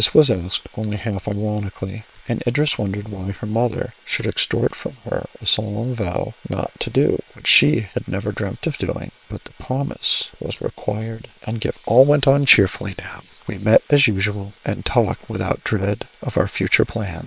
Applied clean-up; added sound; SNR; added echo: neural separator model SepFormer WHAM!.